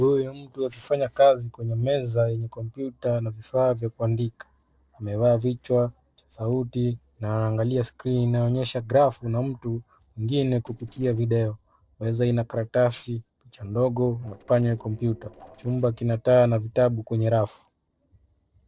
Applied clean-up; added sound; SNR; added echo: neural separator model SepFormer DNS4.